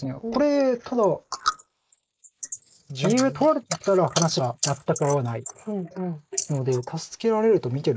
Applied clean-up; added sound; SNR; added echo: neural mask model Resemble Enhance denoiser.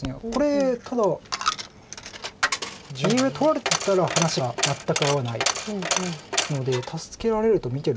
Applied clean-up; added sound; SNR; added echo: none; Coin (dropping); 5 dB; none.